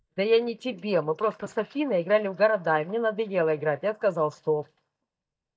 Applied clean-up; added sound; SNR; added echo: neural mask model DeepFilterNet 3.